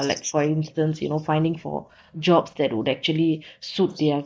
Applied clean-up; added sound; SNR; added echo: neural mask model DeepFilterNet 3.